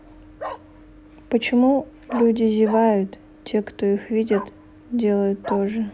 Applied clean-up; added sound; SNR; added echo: none; Bark; 16 dB; none.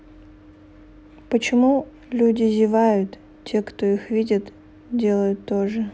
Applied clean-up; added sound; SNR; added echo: none; none; none; none.